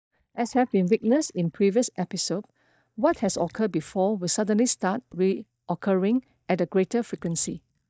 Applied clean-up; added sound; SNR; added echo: neural mask model DeepFilterNet 3.